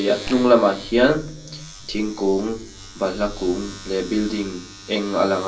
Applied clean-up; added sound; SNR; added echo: none; Domestic sounds, home sounds; 17 dB; reverberation time 0.3 s.